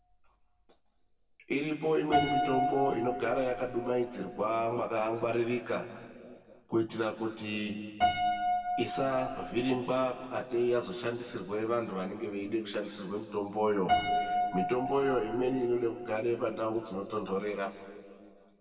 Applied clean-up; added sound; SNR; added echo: none; Piano; 5 dB; reverberation time 2.0 s.